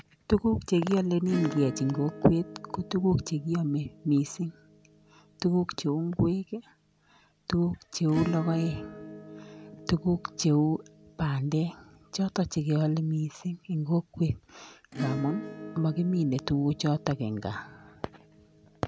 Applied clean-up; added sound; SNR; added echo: none; Acoustic guitar / Strum; 15 dB; none.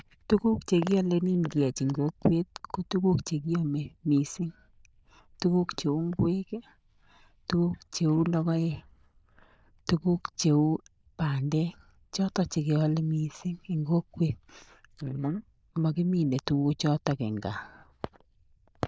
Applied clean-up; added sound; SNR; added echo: neural diffusion model UNIVERSE++.